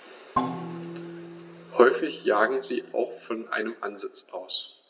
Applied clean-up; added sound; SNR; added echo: none; Percussion; 9 dB; reverberation time 2.0 s.